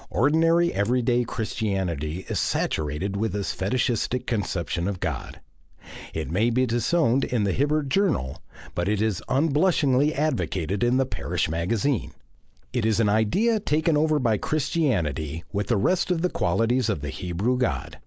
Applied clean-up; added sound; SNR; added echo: none; none; none; none.